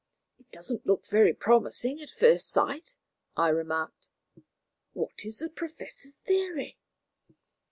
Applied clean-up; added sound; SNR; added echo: none; none; none; none.